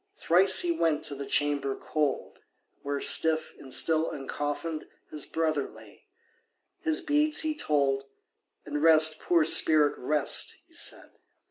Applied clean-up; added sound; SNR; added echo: none; none; none; none.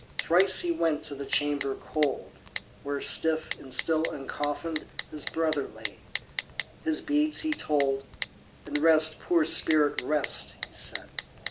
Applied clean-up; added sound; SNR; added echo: none; Typing; 11 dB; none.